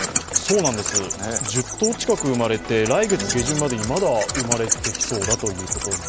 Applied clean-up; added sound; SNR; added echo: none; Wild animals; 3 dB; none.